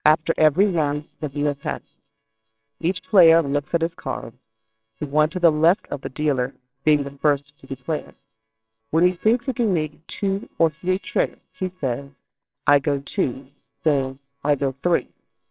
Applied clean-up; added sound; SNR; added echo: neural separator model SepFormer WHAMR!.